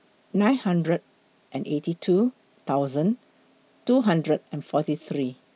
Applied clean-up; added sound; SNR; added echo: none; none; none; none.